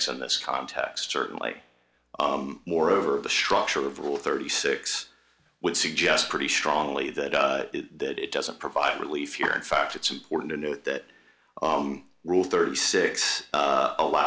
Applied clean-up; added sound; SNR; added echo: none; none; none; none.